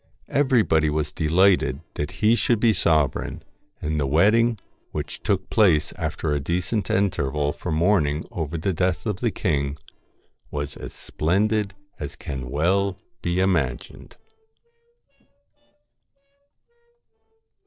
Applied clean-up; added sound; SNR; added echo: neural separator model SepFormer DNS4.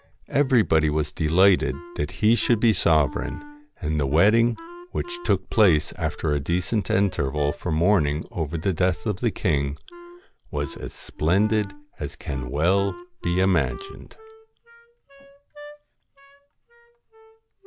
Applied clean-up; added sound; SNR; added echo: none; Wind instrument, woodwind instrument; 19 dB; none.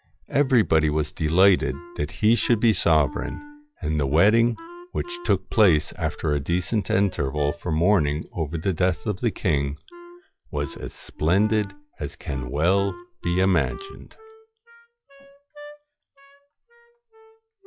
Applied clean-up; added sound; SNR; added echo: classical method log-MMSE.